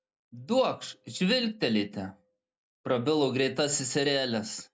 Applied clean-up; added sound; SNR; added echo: none; none; none; none.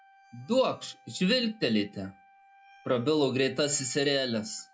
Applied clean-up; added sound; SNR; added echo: classical method log-MMSE.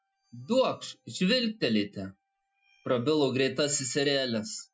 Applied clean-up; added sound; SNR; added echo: classical method Wiener filter.